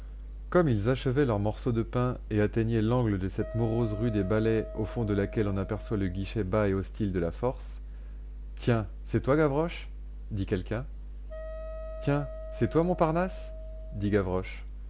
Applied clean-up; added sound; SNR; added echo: none; Wind instrument, woodwind instrument; 16 dB; none.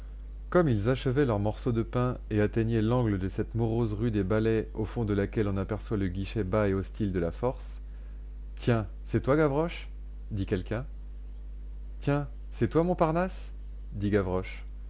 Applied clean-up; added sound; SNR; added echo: none; none; none; none.